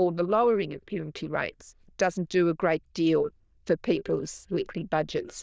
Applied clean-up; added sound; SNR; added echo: neural diffusion model UNIVERSE++.